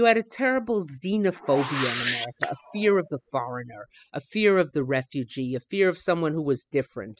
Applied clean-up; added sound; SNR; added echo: classical method spectral subtraction.